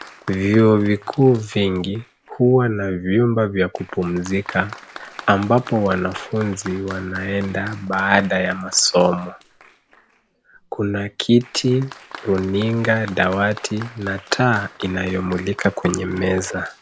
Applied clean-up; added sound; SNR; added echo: none; Applause; 19 dB; none.